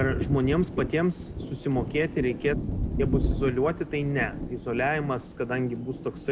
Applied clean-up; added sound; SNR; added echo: none; Thunder; 4 dB; none.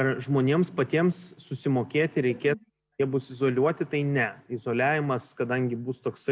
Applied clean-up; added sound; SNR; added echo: none; none; none; none.